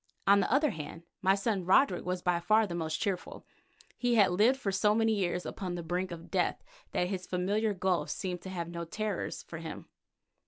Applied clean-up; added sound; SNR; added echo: none; none; none; none.